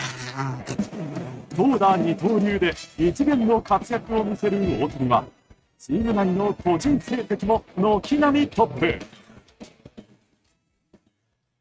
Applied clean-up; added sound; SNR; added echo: neural mask model RNNoise.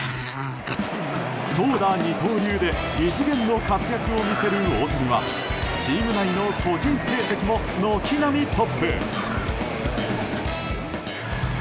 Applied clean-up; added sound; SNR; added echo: none; Growling; 10 dB; none.